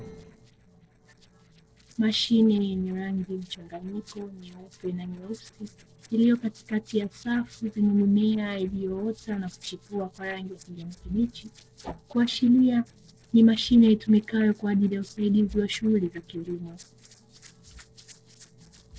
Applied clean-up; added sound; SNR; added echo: neural separator model SepFormer DNS4.